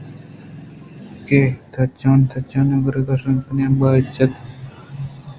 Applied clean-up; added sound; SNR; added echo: none; none; none; none.